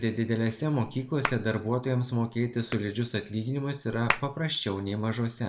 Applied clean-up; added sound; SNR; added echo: none; Hands; 11 dB; none.